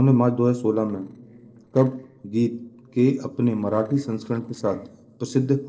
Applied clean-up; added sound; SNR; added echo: neural separator model SepFormer DNS4.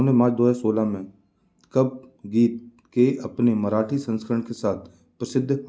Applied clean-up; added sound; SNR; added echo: none; none; none; none.